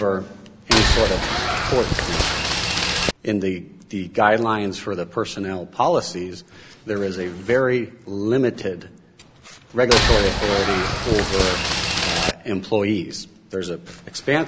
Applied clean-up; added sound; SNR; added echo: none; Boat, Water vehicle; -3 dB; none.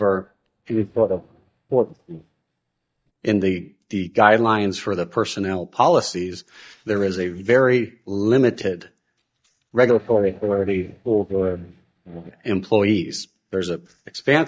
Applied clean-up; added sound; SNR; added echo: neural mask model DeepFilterNet 3.